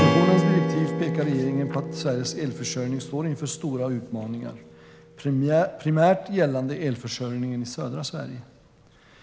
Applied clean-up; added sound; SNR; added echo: none; Strum; 4 dB; none.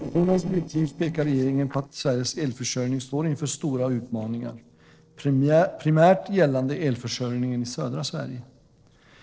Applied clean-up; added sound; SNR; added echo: neural separator model SepFormer DNS4.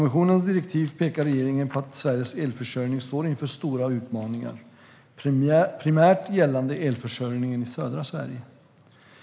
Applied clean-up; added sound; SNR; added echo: none; none; none; none.